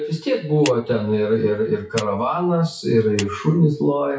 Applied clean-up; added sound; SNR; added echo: classical method WPE with log-MMSE.